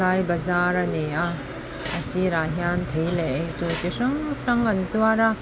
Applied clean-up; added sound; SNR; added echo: none; Dishes, pots, and pans; 15 dB; none.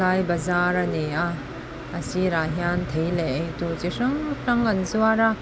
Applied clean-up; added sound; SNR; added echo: none; none; none; none.